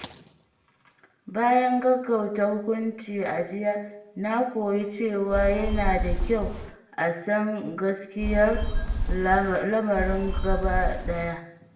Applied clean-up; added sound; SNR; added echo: none; Telephone; 1 dB; reverberation time 0.7 s.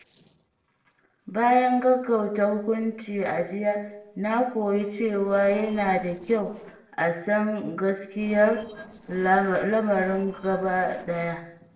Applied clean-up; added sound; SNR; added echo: neural separator model SepFormer DNS4.